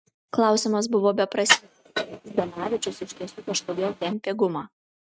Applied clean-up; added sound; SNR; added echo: neural mask model RNNoise.